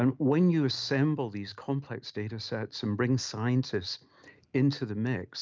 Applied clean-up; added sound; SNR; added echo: none; none; none; none.